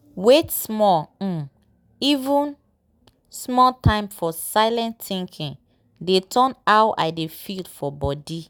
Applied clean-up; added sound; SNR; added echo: none; none; none; none.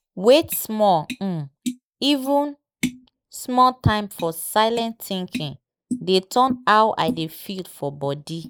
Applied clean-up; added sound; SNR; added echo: neural mask model Resemble Enhance denoiser.